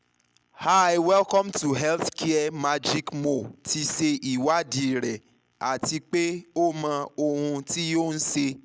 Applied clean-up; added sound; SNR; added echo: none; none; none; none.